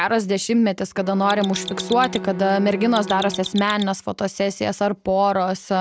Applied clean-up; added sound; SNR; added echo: none; Bowed string instrument + Mechanisms; 13 dB; none.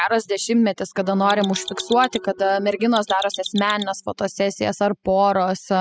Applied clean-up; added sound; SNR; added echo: classical method spectral subtraction.